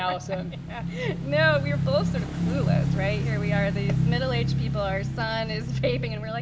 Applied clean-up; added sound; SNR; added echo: none; Motorcycle / Engine; -3 dB; reverberation time 0.3 s.